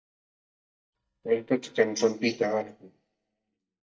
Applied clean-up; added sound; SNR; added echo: neural mask model DeepFilterNet 3.